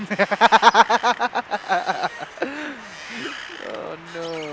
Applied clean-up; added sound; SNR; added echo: none; Wind; 16 dB; none.